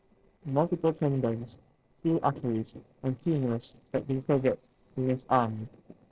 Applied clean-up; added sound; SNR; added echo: neural separator model SepFormer DNS4.